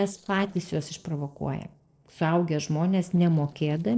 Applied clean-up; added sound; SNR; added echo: neural separator model SepFormer DNS4.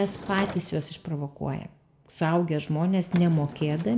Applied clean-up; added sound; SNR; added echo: none; Sliding door / Wood; 16 dB; reverberation time 1.0 s.